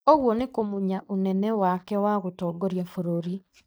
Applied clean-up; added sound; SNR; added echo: neural mask model DeepFilterNet 3.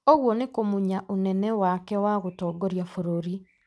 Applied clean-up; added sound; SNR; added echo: none; none; none; none.